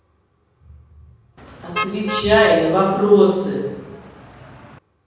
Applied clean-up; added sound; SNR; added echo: none; Motor vehicle (road); 12 dB; reverberation time 1.3 s.